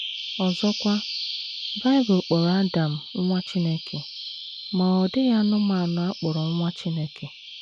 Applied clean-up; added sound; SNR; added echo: none; Bird vocalization, bird call, bird song; 11 dB; none.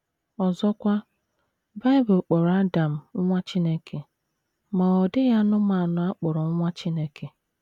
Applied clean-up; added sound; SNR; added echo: none; none; none; none.